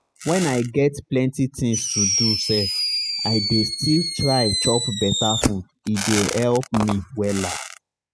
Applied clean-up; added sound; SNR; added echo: classical method spectral subtraction.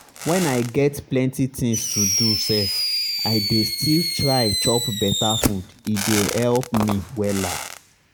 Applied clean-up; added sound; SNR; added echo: none; Fireworks; 3 dB; none.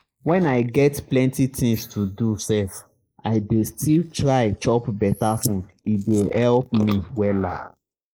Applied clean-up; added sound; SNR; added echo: neural mask model Resemble Enhance denoiser.